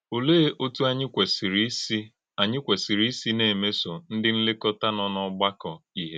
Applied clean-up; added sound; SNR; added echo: none; none; none; none.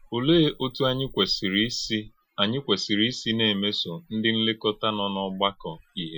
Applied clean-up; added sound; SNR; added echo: classical method Wiener filter.